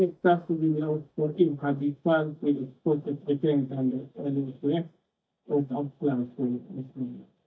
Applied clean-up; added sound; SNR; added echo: neural mask model DeepFilterNet 3.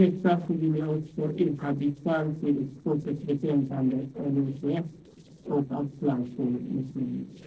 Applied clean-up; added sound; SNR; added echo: neural separator model SepFormer DNS4.